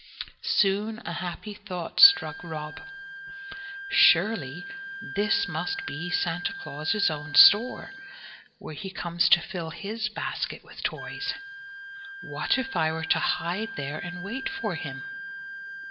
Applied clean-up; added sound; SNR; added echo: none; Wind instrument, woodwind instrument; 10 dB; reverberation time 0.5 s.